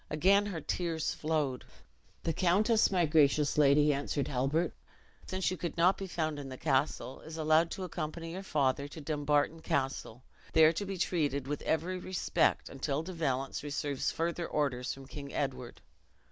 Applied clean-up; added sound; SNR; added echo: none; none; none; none.